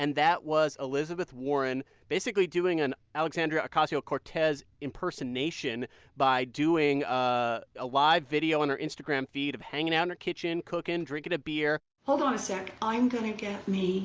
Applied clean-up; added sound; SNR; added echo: none; none; none; none.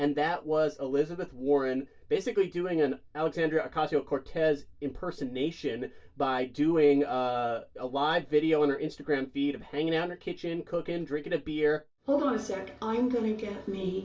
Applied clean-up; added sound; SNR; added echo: none; none; none; reverberation time 0.2 s.